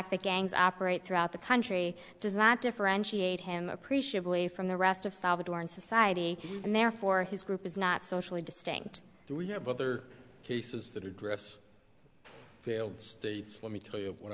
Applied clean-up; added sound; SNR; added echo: none; Chime; 2 dB; none.